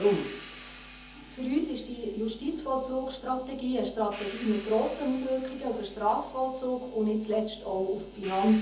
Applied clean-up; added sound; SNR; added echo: none; Hi-hat; 18 dB; reverberation time 0.6 s.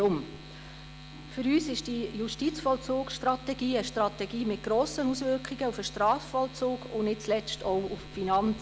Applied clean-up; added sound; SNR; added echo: none; none; none; none.